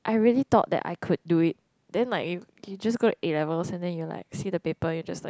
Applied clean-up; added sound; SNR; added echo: none; none; none; none.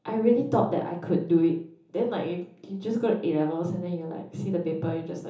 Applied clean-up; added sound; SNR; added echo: none; none; none; reverberation time 1.2 s.